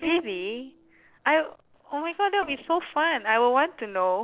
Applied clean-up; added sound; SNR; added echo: neural separator model SepFormer DNS4.